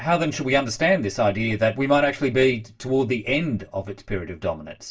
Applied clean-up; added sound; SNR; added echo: none; none; none; reverberation time 0.2 s.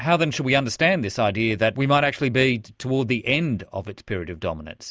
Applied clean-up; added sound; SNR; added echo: none; none; none; none.